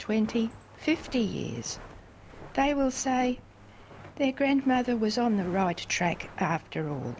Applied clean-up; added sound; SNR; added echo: none; Walk, footsteps; 17 dB; none.